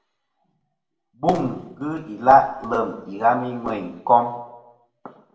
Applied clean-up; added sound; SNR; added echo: none; none; none; reverberation time 0.6 s.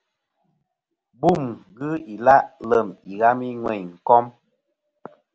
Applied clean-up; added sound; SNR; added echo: none; none; none; none.